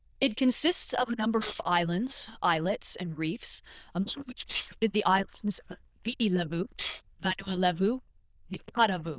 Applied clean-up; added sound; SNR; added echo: neural diffusion model UNIVERSE++.